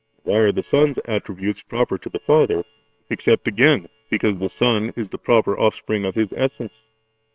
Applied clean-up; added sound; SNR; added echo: neural separator model SepFormer WHAM!.